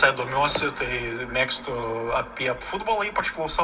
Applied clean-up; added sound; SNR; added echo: none; Harp; 17 dB; reverberation time 1.4 s.